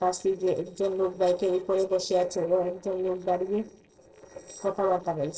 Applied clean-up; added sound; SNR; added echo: neural separator model SepFormer DNS4.